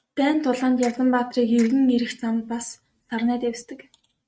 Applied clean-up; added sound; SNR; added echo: neural mask model RNNoise.